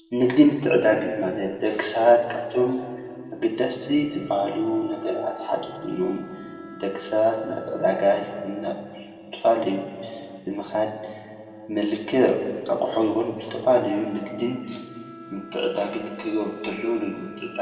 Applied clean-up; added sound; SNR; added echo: none; Wind instrument, woodwind instrument; 20 dB; reverberation time 1.9 s.